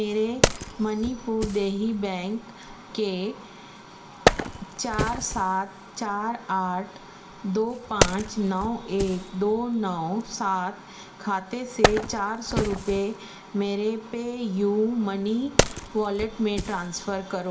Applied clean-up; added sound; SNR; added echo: none; Wood; 3 dB; reverberation time 0.8 s.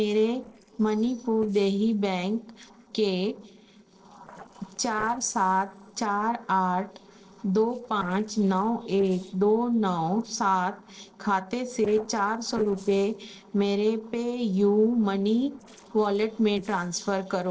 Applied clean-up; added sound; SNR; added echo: neural separator model SepFormer DNS4.